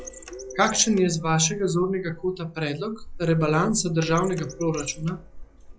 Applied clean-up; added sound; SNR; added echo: classical method log-MMSE.